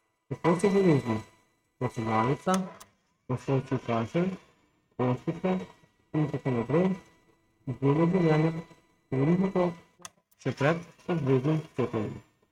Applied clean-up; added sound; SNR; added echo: neural mask model RNNoise.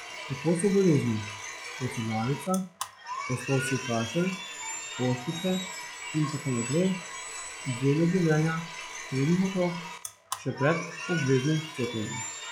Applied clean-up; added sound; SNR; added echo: classical method log-MMSE.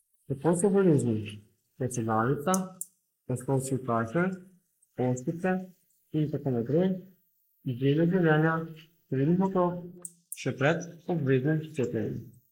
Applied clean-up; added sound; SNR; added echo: neural mask model Resemble Enhance denoiser.